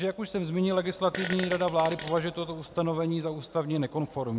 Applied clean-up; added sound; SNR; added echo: none; Fart; 12 dB; none.